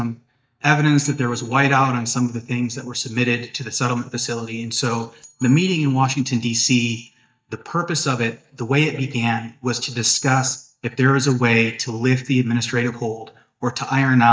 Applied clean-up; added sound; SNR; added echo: neural mask model DeepFilterNet 3.